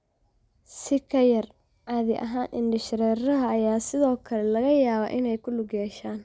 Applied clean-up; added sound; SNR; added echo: none; none; none; none.